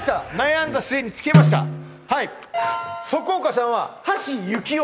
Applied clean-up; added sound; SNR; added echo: none; Snare drum; -2 dB; none.